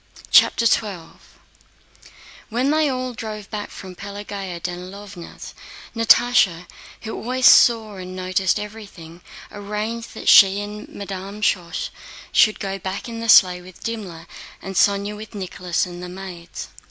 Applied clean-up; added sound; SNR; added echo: none; none; none; none.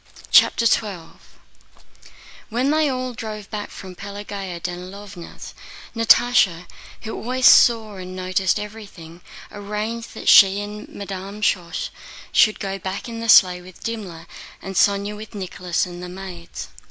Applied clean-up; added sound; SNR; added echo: none; Chirp, tweet; 14 dB; none.